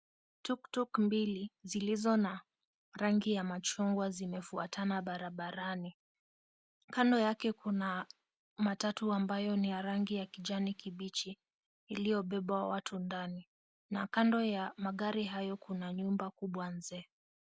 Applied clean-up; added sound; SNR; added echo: none; none; none; none.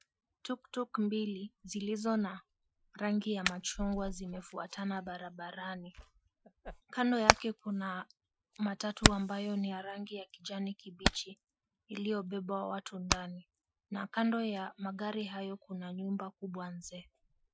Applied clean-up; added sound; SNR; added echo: classical method Wiener filter.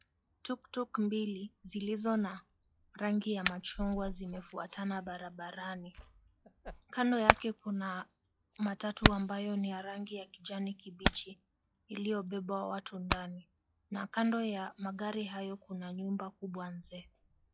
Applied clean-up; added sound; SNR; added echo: classical method log-MMSE.